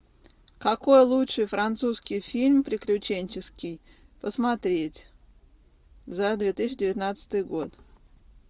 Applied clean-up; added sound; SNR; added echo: none; none; none; none.